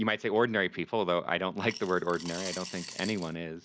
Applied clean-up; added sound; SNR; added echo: none; Coin (dropping) / Glass; 13 dB; none.